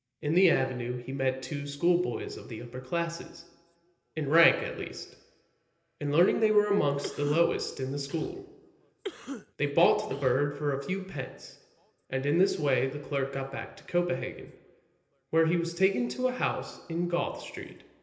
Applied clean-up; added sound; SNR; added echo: none; Cough; 14 dB; reverberation time 1.4 s.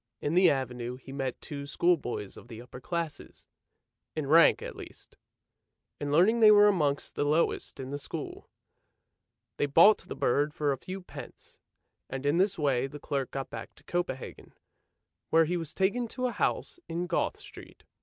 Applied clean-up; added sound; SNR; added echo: none; none; none; none.